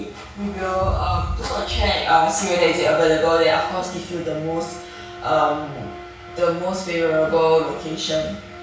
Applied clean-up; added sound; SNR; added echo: none; Organ; 20 dB; reverberation time 0.6 s.